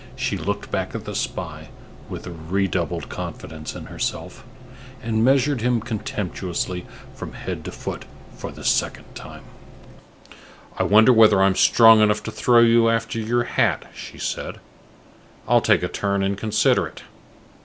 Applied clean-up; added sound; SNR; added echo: none; none; none; none.